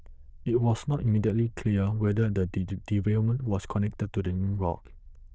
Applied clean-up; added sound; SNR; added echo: neural diffusion model UNIVERSE++.